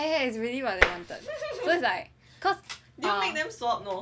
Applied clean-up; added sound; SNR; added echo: none; Tap; -3 dB; none.